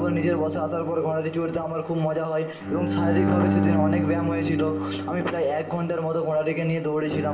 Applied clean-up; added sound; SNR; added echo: none; Bowed string instrument; 2 dB; reverberation time 0.6 s.